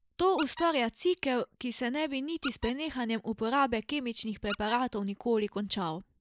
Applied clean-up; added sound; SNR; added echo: neural mask model Resemble Enhance denoiser.